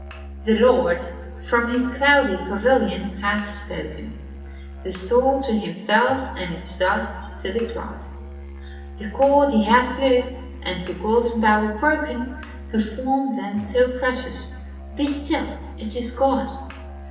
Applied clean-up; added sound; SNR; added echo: none; Musical instrument; 13 dB; reverberation time 1.0 s.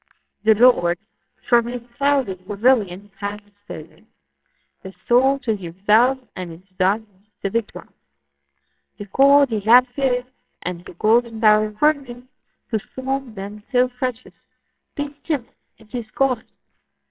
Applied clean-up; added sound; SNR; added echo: neural separator model SepFormer WHAMR!.